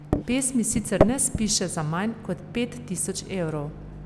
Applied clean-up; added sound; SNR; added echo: none; Microwave oven; 3 dB; none.